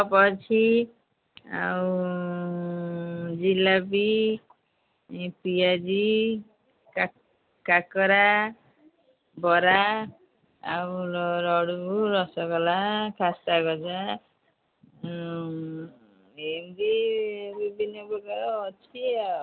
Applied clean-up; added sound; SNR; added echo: none; none; none; none.